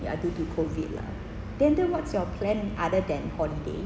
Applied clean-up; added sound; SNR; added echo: none; none; none; none.